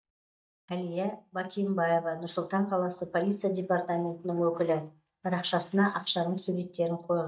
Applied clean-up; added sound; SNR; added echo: neural mask model DeepFilterNet 3.